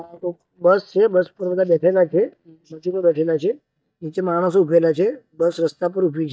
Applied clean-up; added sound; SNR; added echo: neural mask model DeepFilterNet 3.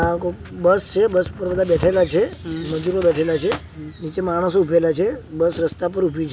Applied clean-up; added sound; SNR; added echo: none; none; none; none.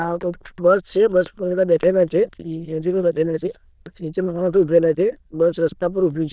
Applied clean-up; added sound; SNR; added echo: neural diffusion model UNIVERSE++.